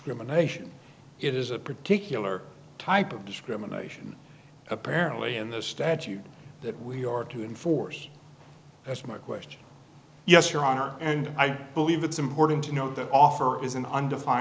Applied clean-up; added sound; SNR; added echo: none; none; none; none.